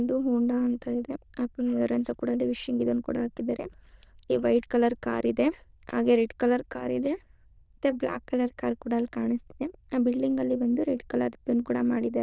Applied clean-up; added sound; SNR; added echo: neural diffusion model UNIVERSE++.